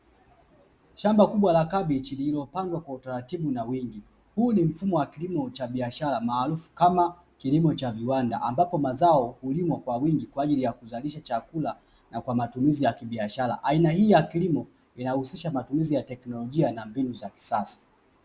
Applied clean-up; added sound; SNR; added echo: none; none; none; none.